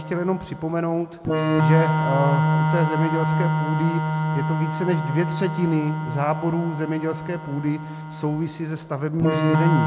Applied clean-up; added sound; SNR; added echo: none; Organ; -1 dB; none.